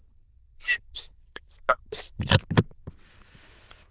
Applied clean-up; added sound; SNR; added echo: neural diffusion model UNIVERSE++.